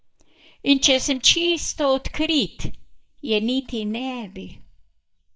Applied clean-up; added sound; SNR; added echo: neural mask model DeepFilterNet 3.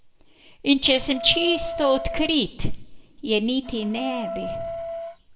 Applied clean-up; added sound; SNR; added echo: none; Wind instrument, woodwind instrument; 10 dB; reverberation time 0.5 s.